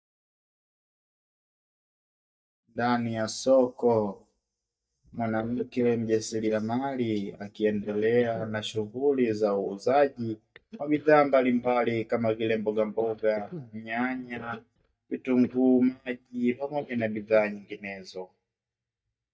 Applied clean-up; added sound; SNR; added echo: neural mask model DeepFilterNet 3.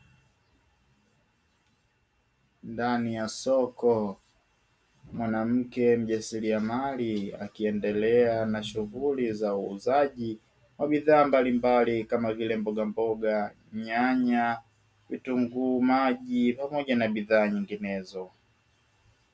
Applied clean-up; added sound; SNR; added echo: none; none; none; none.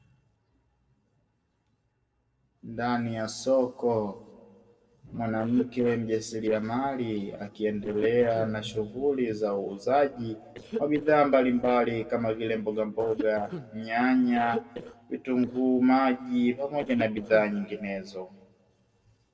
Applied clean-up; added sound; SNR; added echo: neural separator model SepFormer DNS4.